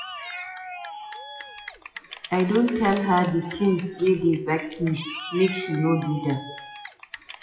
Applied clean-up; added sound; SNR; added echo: classical method WPE with log-MMSE.